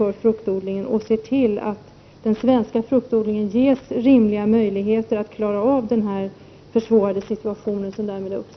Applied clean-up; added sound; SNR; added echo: none; none; none; none.